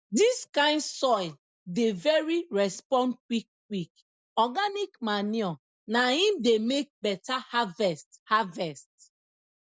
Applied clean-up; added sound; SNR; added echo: none; none; none; none.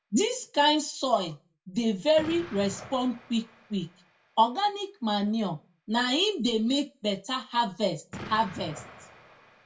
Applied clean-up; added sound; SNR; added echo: none; Explosion; 20 dB; reverberation time 0.2 s.